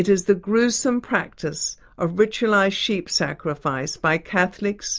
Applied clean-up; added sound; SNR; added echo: none; none; none; none.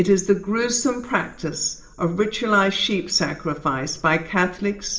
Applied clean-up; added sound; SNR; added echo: none; none; none; reverberation time 1.2 s.